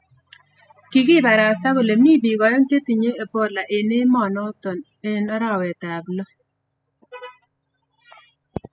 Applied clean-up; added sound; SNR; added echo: classical method spectral subtraction.